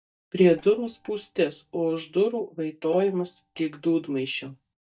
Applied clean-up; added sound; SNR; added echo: neural mask model DeepFilterNet 3.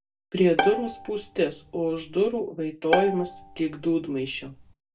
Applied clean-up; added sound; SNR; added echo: none; Bowed string instrument; 6 dB; reverberation time 0.2 s.